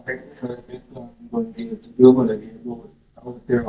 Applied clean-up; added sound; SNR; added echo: neural mask model DeepFilterNet 3.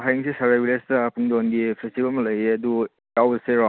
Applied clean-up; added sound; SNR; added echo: none; none; none; none.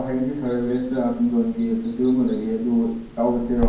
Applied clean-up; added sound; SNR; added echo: none; Water; 12 dB; reverberation time 0.9 s.